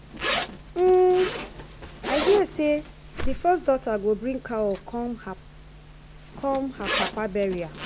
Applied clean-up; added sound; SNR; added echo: none; Whoosh, swoosh, swish + Zipper (clothing); 7 dB; none.